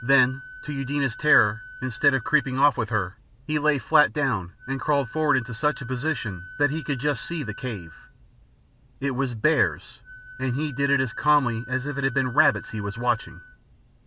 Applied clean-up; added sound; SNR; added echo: none; Wind instrument, woodwind instrument; 18 dB; none.